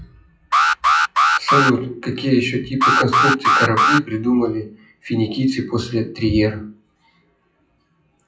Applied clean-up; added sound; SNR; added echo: classical method WPE with log-MMSE.